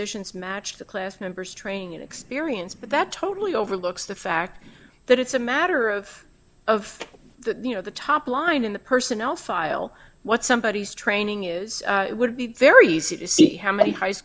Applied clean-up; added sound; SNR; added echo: none; none; none; none.